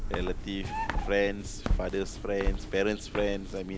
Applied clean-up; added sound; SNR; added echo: none; Walk, footsteps + Bird; 1 dB; none.